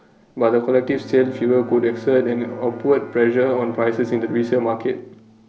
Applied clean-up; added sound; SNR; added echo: none; Bowed string instrument; 17 dB; none.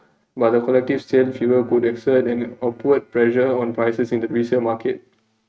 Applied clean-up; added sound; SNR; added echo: neural mask model RNNoise.